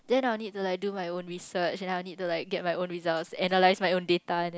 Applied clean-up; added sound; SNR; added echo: none; none; none; none.